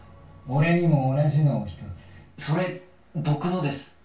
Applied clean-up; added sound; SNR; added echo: none; none; none; reverberation time 0.2 s.